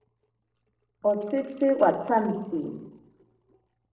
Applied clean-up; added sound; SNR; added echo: neural separator model SepFormer DNS4.